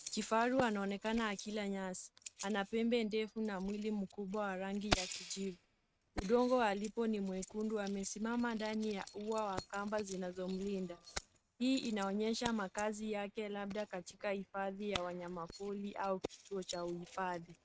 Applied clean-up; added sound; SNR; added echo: neural mask model RNNoise.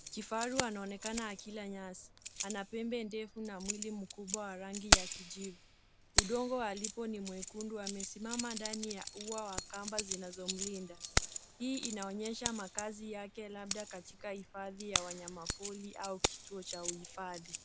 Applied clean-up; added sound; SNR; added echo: none; Keys jangling; -2 dB; none.